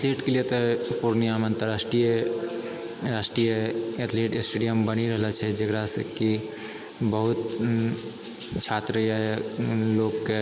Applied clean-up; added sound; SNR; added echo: none; Bathtub (filling or washing); 16 dB; none.